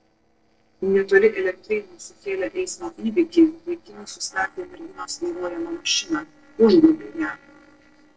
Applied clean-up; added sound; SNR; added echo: neural separator model SepFormer DNS4.